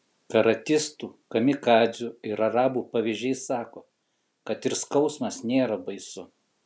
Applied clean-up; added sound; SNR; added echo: none; none; none; none.